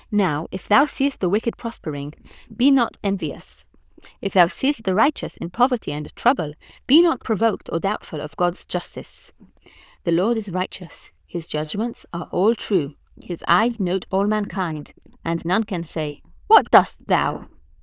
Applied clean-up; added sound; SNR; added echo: neural diffusion model UNIVERSE++.